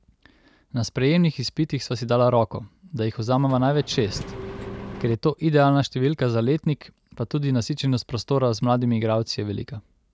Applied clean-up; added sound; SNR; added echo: none; Engine; 12 dB; none.